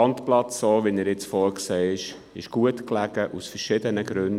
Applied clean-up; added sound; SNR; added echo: none; none; none; none.